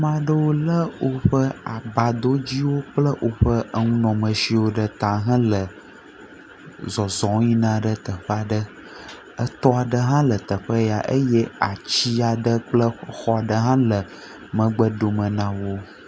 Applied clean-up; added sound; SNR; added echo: none; none; none; none.